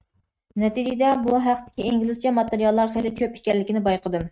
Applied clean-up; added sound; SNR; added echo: neural mask model RNNoise.